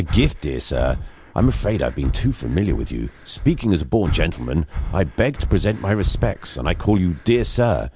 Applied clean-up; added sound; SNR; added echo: none; Breathing; 6 dB; none.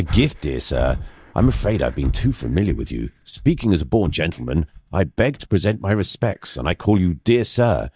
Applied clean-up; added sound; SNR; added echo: neural mask model DeepFilterNet 3.